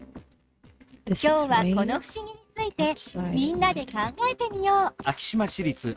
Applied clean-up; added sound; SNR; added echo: neural mask model RNNoise.